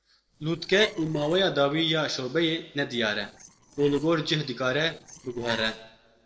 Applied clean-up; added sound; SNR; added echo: neural separator model SepFormer DNS4.